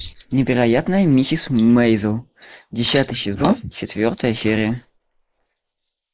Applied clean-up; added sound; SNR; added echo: neural mask model Resemble Enhance denoiser.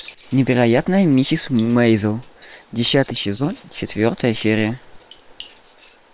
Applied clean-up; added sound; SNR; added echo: neural separator model SepFormer WHAM!.